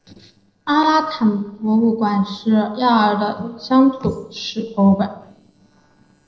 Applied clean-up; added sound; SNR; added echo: neural separator model SepFormer DNS4.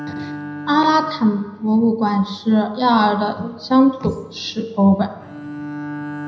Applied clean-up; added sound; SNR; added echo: none; Bowed string instrument; 15 dB; reverberation time 0.8 s.